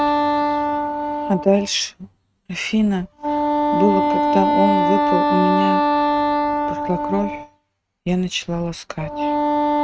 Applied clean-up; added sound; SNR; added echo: neural mask model RNNoise.